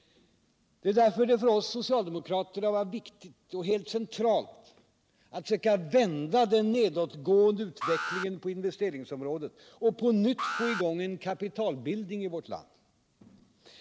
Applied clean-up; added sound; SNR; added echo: none; Alarm; 9 dB; none.